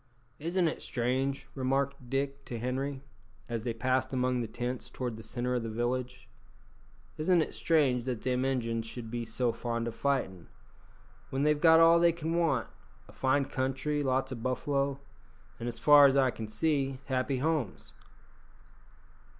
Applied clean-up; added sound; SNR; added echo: none; none; none; none.